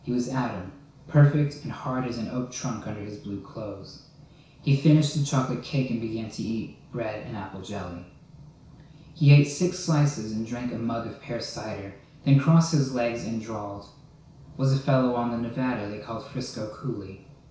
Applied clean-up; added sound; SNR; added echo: none; none; none; reverberation time 0.6 s.